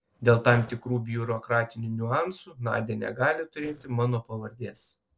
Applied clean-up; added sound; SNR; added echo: neural separator model SepFormer DNS4.